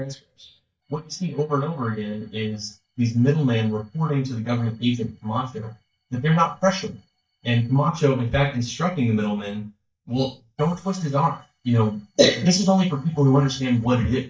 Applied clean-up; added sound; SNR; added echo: neural mask model DeepFilterNet 3.